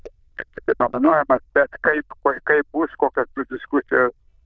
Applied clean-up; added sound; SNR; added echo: neural diffusion model UNIVERSE++.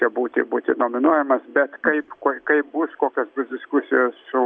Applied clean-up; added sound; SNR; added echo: none; none; none; none.